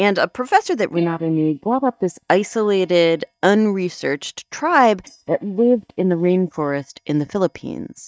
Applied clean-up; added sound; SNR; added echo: neural mask model DeepFilterNet 3.